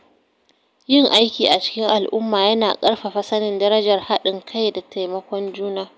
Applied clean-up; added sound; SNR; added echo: none; none; none; none.